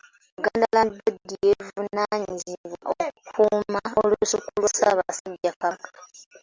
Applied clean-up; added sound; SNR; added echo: none; none; none; none.